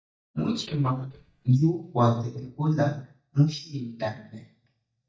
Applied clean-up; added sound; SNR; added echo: neural mask model DeepFilterNet 3.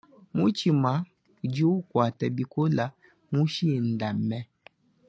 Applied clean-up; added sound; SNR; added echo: none; none; none; none.